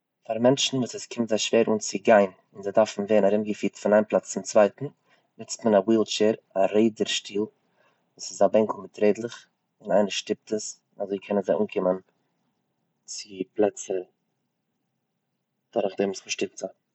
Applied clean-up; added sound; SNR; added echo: none; none; none; none.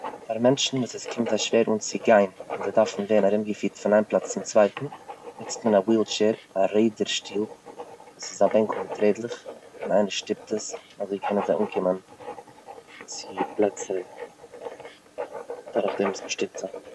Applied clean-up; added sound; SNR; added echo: none; Writing; 12 dB; none.